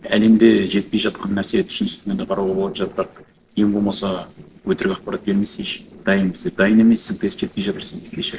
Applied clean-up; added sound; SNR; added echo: neural separator model SepFormer DNS4.